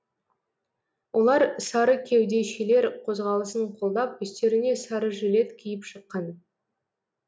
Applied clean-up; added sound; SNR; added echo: none; none; none; none.